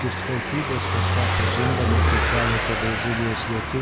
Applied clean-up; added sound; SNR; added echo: none; Car passing by / Engine; -4 dB; none.